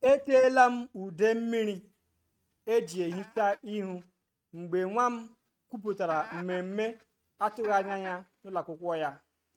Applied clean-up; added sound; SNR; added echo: neural mask model RNNoise.